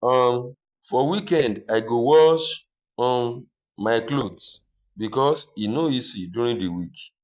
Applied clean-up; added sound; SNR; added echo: neural mask model DeepFilterNet 3.